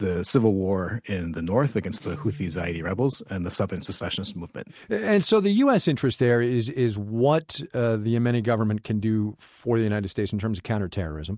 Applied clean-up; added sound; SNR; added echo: neural mask model RNNoise.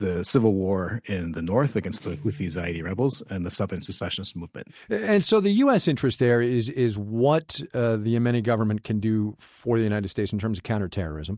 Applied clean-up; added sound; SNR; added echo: neural mask model DeepFilterNet 3.